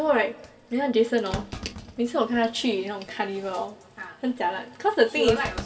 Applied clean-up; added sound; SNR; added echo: none; Thump, thud; 15 dB; reverberation time 1.5 s.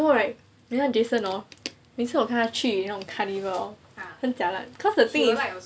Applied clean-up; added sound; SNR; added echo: none; none; none; none.